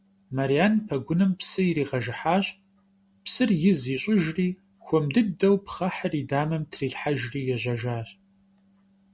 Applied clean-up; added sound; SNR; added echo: none; none; none; none.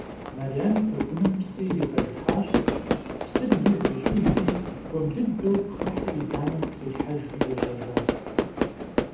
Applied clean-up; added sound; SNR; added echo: none; Fire / Fireworks; 0 dB; reverberation time 0.8 s.